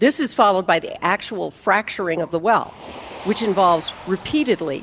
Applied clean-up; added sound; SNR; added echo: none; Motor vehicle (road); 20 dB; none.